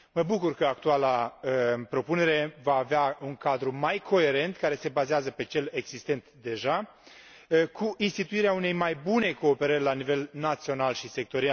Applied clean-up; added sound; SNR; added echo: none; none; none; none.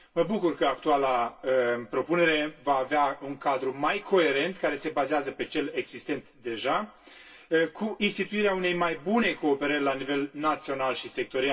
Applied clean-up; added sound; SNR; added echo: none; none; none; reverberation time 0.1 s.